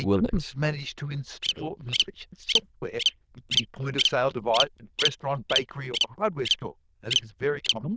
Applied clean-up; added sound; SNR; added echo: neural diffusion model UNIVERSE++.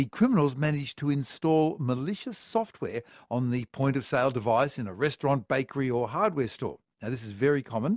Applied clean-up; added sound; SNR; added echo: none; none; none; none.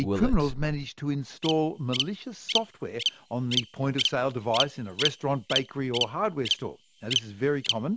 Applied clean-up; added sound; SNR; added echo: none; Bird vocalization, bird call, bird song; 3 dB; none.